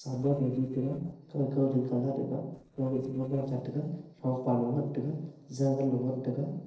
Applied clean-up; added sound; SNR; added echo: neural separator model SepFormer DNS4.